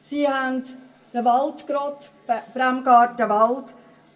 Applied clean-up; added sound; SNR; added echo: none; none; none; reverberation time 0.2 s.